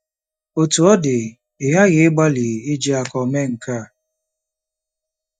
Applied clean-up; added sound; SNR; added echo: neural mask model DeepFilterNet 3.